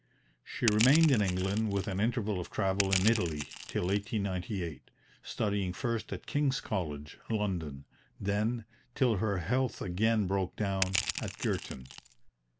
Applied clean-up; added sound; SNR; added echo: none; Crushing; 6 dB; none.